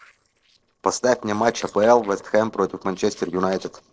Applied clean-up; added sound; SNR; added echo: neural separator model SepFormer DNS4.